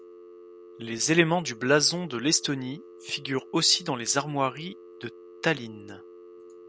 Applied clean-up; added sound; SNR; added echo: none; Telephone; 19 dB; none.